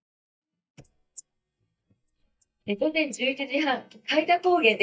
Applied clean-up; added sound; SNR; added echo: neural mask model DeepFilterNet 3.